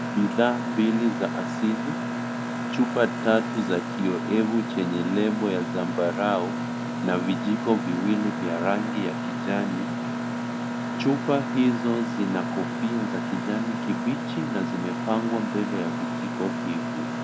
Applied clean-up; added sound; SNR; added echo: none; Mechanisms; 2 dB; none.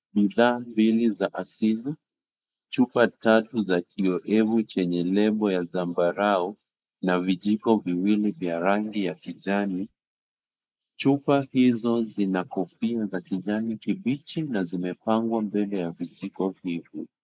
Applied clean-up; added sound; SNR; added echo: neural mask model Resemble Enhance denoiser.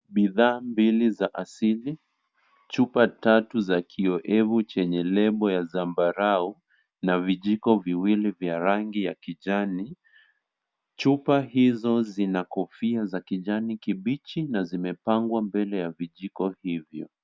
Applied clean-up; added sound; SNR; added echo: none; none; none; none.